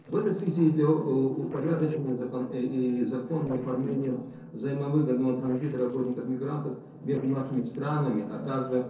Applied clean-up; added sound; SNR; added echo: neural separator model SepFormer DNS4.